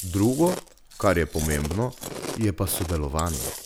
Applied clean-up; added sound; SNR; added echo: none; Chewing, mastication; 11 dB; none.